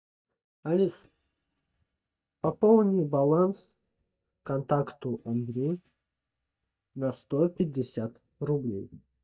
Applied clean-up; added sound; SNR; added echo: neural mask model DeepFilterNet 3.